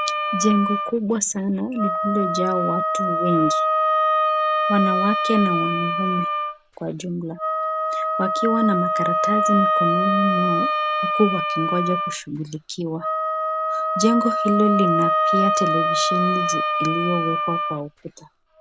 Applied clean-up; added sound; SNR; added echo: none; Wind instrument, woodwind instrument; -2 dB; none.